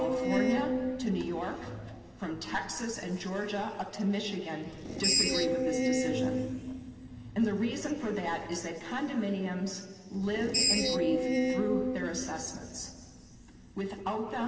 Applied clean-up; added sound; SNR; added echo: none; Screech; 0 dB; reverberation time 2.2 s.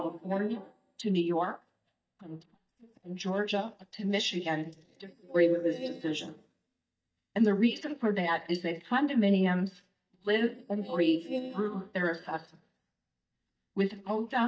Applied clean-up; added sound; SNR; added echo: neural mask model DeepFilterNet 3.